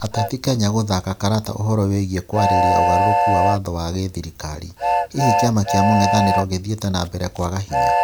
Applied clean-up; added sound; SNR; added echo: none; Train; 0 dB; none.